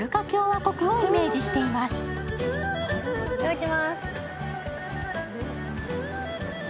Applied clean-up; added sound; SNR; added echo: none; none; none; none.